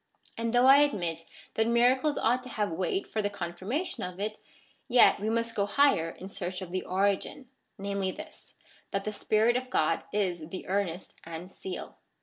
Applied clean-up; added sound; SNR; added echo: none; none; none; none.